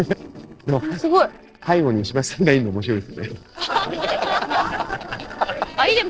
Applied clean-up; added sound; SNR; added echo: neural separator model SepFormer DNS4.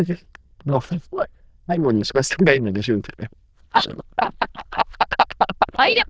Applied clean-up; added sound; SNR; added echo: neural diffusion model UNIVERSE++.